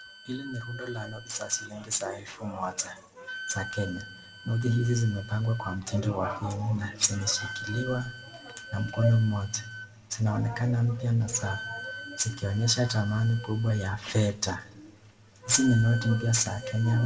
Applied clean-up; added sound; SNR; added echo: none; Wind instrument, woodwind instrument; 15 dB; reverberation time 0.9 s.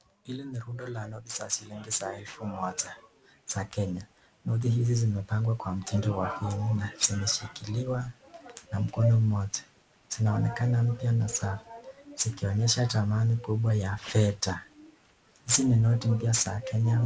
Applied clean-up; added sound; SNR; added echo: none; none; none; none.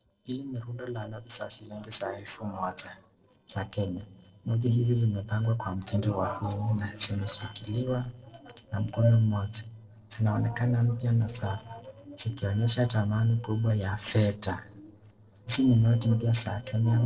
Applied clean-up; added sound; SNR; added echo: neural separator model SepFormer DNS4.